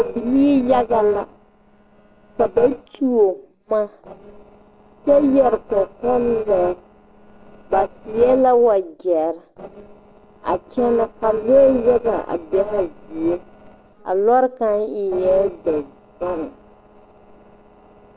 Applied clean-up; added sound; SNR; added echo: neural separator model SepFormer DNS4.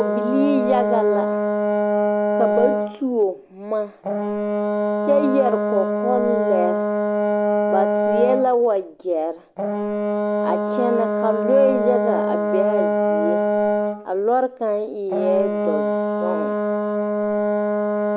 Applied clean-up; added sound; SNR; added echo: none; Brass instrument; -1 dB; none.